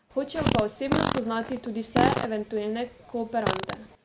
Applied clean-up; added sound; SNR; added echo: none; Fart; 0 dB; none.